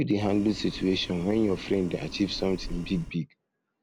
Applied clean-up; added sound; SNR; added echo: none; Boiling; 13 dB; none.